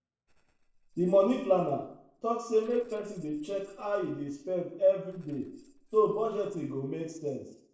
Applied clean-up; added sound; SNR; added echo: neural separator model SepFormer DNS4.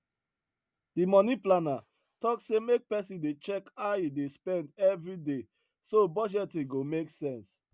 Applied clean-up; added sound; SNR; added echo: none; none; none; none.